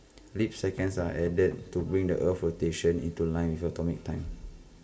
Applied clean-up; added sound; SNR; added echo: none; Knock; 17 dB; reverberation time 1.7 s.